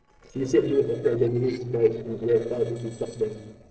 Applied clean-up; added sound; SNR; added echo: neural separator model SepFormer DNS4.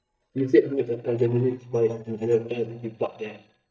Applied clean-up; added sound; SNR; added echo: neural mask model DeepFilterNet 3.